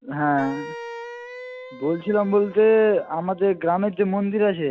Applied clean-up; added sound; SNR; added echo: none; Wind instrument, woodwind instrument; 17 dB; none.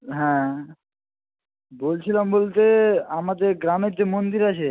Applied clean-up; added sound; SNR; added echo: none; none; none; none.